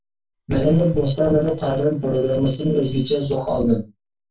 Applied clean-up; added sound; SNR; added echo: neural separator model SepFormer DNS4.